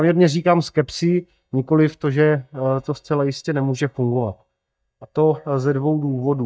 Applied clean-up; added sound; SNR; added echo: neural mask model DeepFilterNet 3.